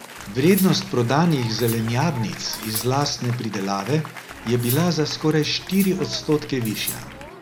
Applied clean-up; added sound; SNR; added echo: none; Applause + Cutlery, silverware; 13 dB; none.